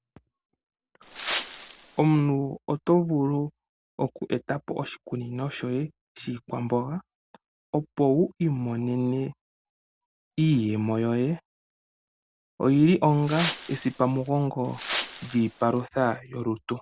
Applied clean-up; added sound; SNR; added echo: none; Wind; 9 dB; none.